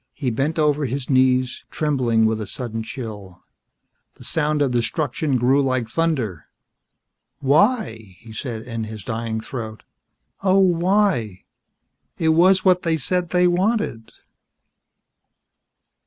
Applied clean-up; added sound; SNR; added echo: none; none; none; none.